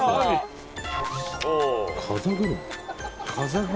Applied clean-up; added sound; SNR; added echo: none; none; none; none.